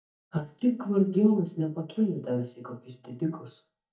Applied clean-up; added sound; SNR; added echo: neural mask model DeepFilterNet 3.